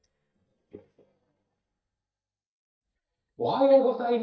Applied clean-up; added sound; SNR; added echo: neural mask model DeepFilterNet 3.